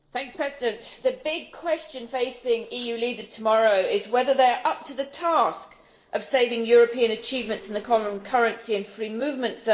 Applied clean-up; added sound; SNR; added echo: neural separator model SepFormer DNS4.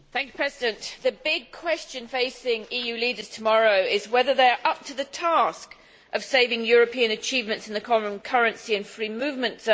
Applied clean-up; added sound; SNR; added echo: none; none; none; none.